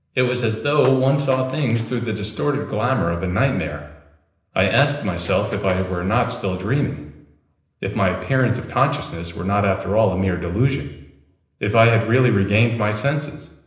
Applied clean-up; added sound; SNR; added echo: neural separator model SepFormer DNS4.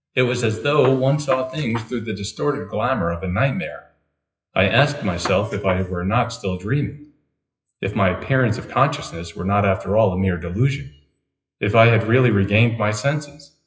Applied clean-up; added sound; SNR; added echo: classical method WPE with log-MMSE.